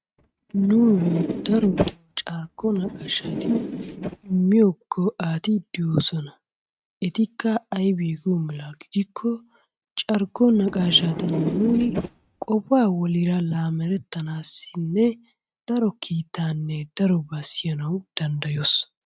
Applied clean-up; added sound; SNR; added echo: neural mask model RNNoise.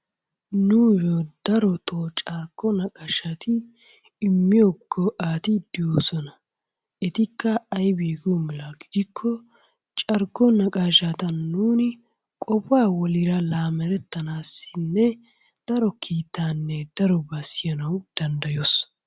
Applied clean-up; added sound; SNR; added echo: none; none; none; none.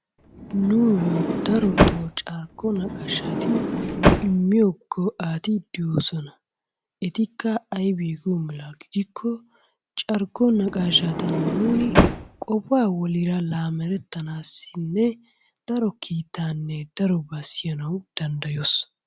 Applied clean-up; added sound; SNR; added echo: none; Sliding door; -1 dB; none.